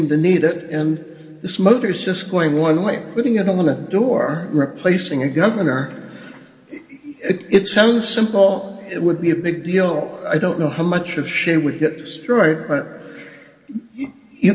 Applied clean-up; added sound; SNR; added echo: none; none; none; reverberation time 2.0 s.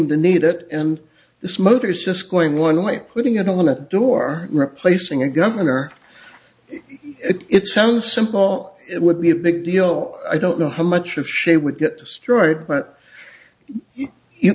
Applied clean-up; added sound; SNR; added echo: none; none; none; none.